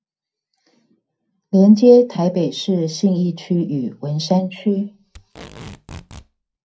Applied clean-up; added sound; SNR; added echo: none; Packing tape, duct tape; 20 dB; reverberation time 0.2 s.